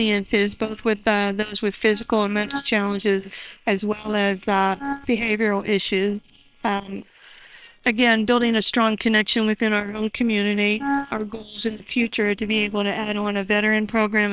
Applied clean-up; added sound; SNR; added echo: neural separator model SepFormer WHAM!.